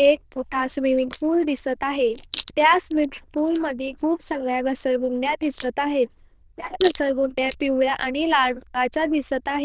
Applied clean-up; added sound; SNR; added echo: neural diffusion model UNIVERSE++.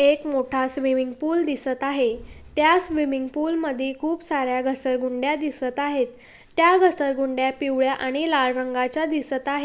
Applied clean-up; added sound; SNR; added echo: none; none; none; none.